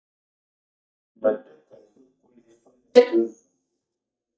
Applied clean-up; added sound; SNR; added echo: neural mask model DeepFilterNet 3.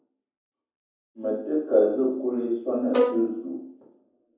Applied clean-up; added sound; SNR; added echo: none; Bowed string instrument; 0 dB; reverberation time 0.7 s.